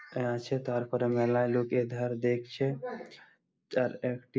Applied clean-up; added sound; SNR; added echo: neural mask model Resemble Enhance denoiser.